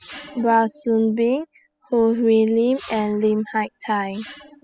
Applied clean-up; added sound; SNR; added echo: classical method spectral subtraction.